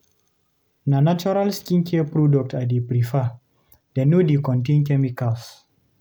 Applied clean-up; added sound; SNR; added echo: none; none; none; none.